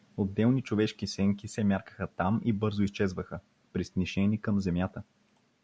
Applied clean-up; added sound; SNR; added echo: none; none; none; none.